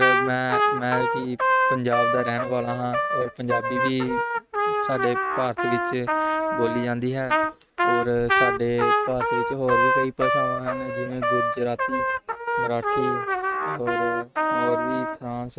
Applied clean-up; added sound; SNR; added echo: neural mask model RNNoise.